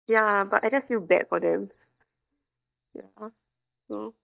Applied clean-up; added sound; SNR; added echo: neural mask model DeepFilterNet 3.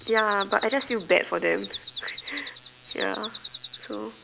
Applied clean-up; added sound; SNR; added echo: none; Bird vocalization, bird call, bird song; 11 dB; none.